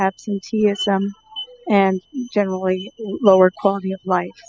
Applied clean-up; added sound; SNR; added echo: classical method spectral subtraction.